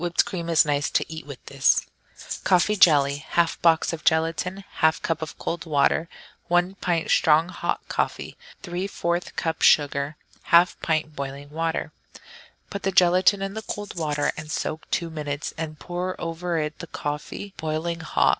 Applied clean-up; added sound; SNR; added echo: neural separator model SepFormer DNS4.